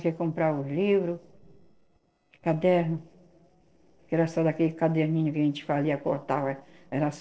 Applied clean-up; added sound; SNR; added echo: neural separator model SepFormer DNS4.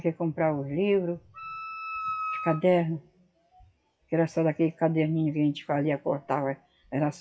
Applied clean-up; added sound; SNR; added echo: classical method WPE with log-MMSE.